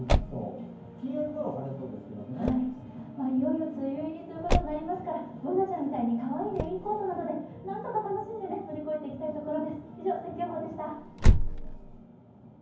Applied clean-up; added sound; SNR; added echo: none; Motor vehicle (road); -1 dB; reverberation time 0.9 s.